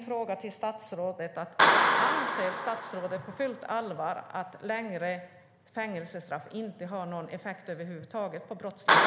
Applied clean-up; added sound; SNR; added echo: none; Clapping; -4 dB; none.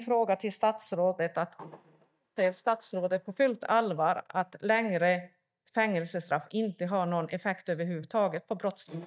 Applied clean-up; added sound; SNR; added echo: neural mask model DeepFilterNet 3.